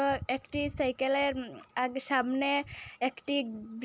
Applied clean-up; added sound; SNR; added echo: none; none; none; none.